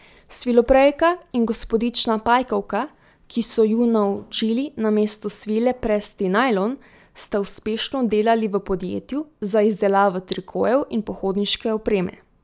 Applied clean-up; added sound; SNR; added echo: none; none; none; none.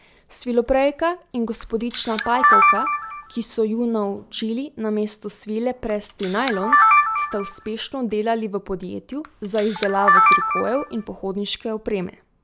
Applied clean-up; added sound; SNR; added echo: none; Camera; -4 dB; none.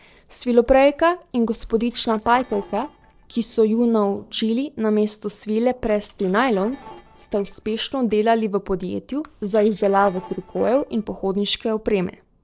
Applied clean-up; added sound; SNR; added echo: neural separator model SepFormer DNS4.